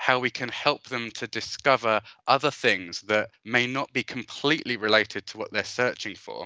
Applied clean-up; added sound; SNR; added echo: none; none; none; none.